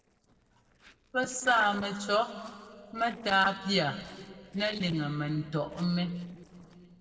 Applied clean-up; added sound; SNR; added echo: neural separator model SepFormer DNS4.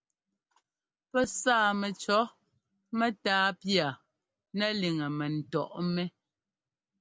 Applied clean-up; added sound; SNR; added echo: none; none; none; none.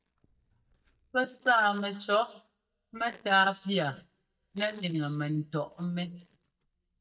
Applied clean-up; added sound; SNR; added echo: neural mask model DeepFilterNet 3.